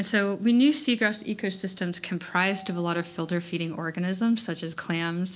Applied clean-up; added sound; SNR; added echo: none; none; none; none.